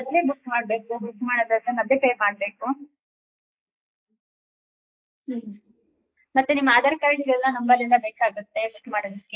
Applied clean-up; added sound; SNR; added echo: neural mask model Resemble Enhance denoiser.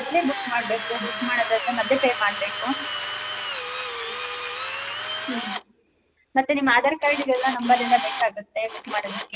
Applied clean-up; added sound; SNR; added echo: none; Drill; 6 dB; none.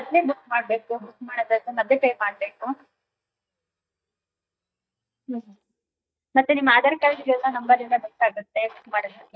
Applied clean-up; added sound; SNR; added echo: neural mask model DeepFilterNet 3.